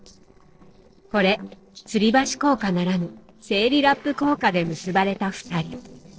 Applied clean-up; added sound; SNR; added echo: neural separator model SepFormer DNS4.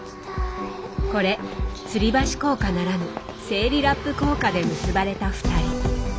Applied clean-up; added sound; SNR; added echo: none; none; none; none.